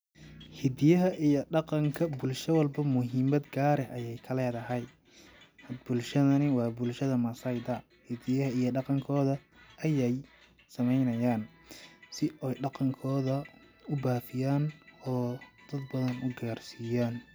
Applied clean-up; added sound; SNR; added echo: none; none; none; none.